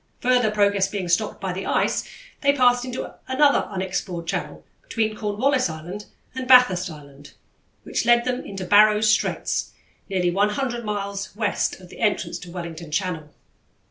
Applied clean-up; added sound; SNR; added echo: none; none; none; none.